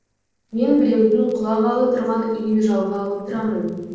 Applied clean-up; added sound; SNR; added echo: neural separator model SepFormer DNS4.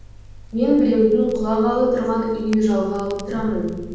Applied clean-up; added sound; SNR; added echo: none; Crackle; 17 dB; reverberation time 1.2 s.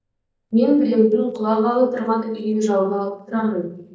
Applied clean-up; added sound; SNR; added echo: neural mask model DeepFilterNet 3.